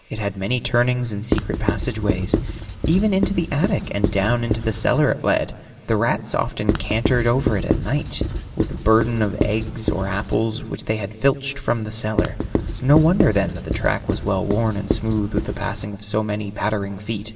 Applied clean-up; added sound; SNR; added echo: none; Writing; 3 dB; reverberation time 2.9 s.